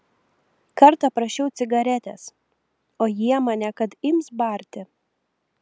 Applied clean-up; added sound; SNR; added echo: none; none; none; none.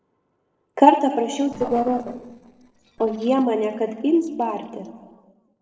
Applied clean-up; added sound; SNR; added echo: neural separator model SepFormer DNS4.